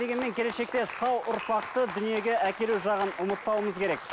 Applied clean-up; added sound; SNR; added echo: none; Bicycle; 18 dB; none.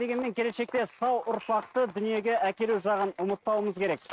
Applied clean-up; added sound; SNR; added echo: neural mask model RNNoise.